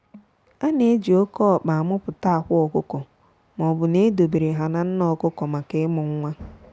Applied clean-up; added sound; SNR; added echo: none; none; none; none.